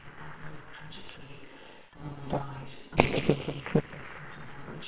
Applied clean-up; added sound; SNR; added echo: neural separator model SepFormer WHAMR!.